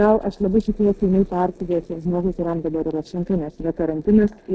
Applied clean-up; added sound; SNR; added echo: neural separator model SepFormer DNS4.